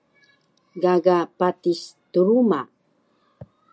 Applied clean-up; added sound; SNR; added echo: none; none; none; none.